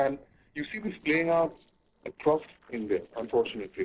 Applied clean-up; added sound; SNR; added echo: neural separator model SepFormer DNS4.